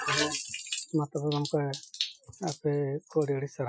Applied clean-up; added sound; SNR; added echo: classical method Wiener filter.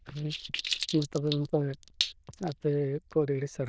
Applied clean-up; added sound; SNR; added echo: neural diffusion model UNIVERSE++.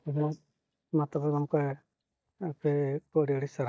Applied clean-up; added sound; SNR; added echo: neural mask model DeepFilterNet 3.